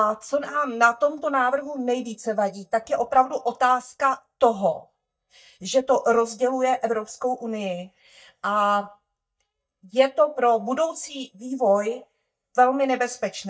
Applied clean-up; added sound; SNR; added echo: neural mask model DeepFilterNet 3.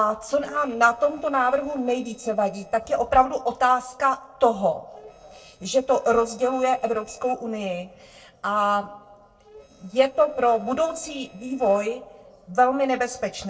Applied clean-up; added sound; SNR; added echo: neural separator model SepFormer DNS4.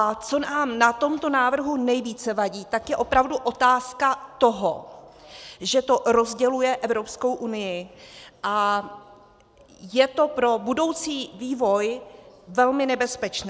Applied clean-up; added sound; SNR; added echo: none; none; none; none.